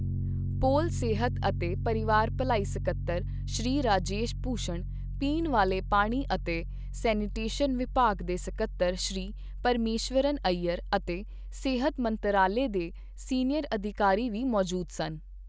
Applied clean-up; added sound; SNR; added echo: none; Piano; 5 dB; none.